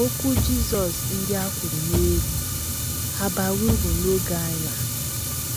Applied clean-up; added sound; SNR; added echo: none; Bass drum / Thump, thud + Fire; -2 dB; none.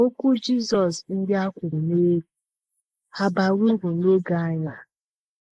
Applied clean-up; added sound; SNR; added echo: neural mask model Resemble Enhance denoiser.